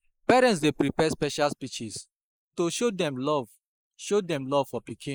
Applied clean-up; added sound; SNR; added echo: neural mask model Resemble Enhance denoiser.